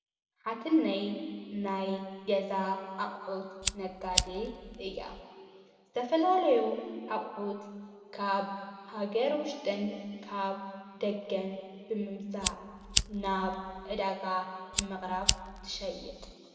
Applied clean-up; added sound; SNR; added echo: none; Fire; 2 dB; reverberation time 2.2 s.